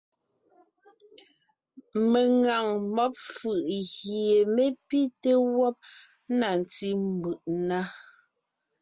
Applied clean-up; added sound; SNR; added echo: none; none; none; none.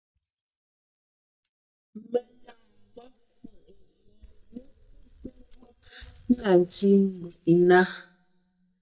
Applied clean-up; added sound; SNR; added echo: neural mask model DeepFilterNet 3.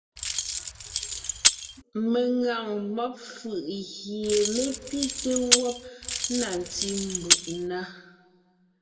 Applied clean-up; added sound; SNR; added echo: none; Keys jangling; -2 dB; reverberation time 1.1 s.